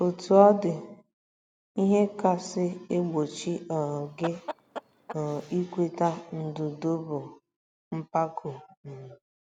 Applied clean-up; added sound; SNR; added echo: none; Chicken, rooster; 13 dB; none.